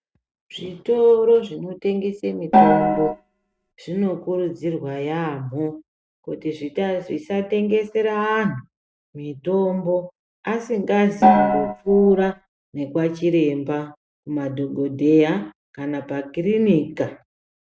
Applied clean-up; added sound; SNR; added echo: neural mask model RNNoise.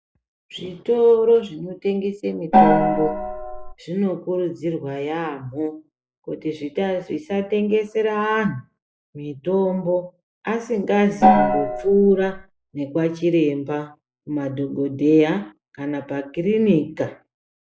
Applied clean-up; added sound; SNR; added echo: classical method log-MMSE.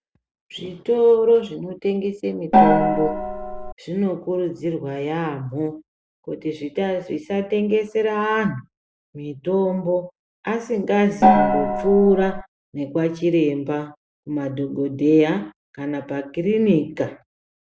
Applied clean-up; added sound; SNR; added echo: none; Gong; -4 dB; none.